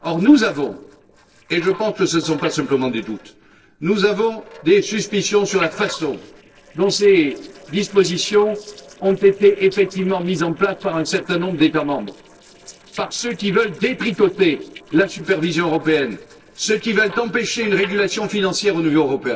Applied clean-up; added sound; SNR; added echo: neural separator model SepFormer DNS4.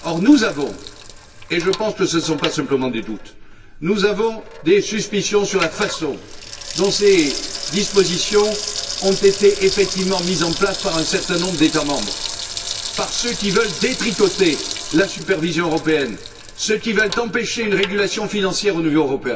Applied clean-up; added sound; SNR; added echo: none; Sink (filling or washing) / Water tap, faucet; 9 dB; reverberation time 0.1 s.